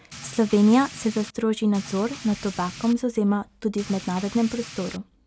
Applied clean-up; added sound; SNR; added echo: none; Rain; 16 dB; none.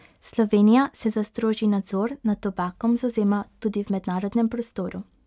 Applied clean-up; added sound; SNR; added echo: none; none; none; none.